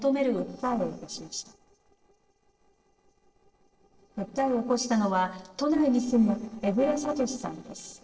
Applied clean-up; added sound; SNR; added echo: neural separator model SepFormer DNS4.